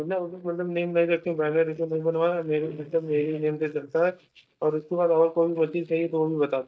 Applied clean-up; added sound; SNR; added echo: neural mask model DeepFilterNet 3.